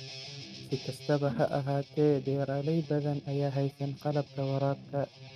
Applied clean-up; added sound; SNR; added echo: neural mask model RNNoise.